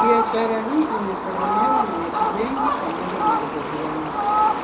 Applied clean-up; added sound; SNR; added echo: none; Fowl; -4 dB; reverberation time 0.3 s.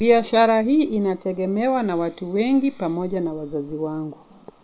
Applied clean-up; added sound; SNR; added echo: none; none; none; none.